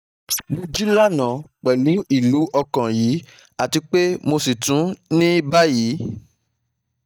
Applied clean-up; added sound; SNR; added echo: neural mask model DeepFilterNet 3.